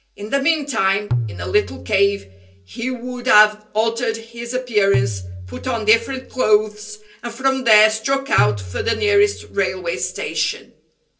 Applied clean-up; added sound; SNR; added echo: none; Tabla; 7 dB; reverberation time 0.3 s.